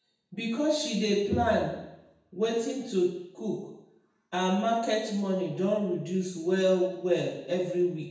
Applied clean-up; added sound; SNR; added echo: none; none; none; reverberation time 0.8 s.